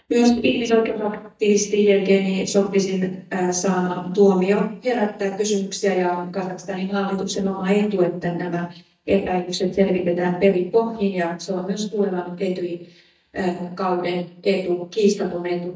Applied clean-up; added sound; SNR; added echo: neural mask model DeepFilterNet 3.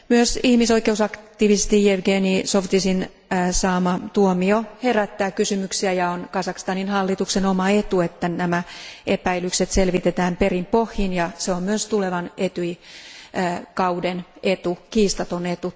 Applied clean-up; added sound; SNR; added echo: none; none; none; none.